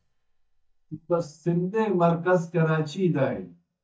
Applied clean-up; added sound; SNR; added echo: neural mask model DeepFilterNet 3.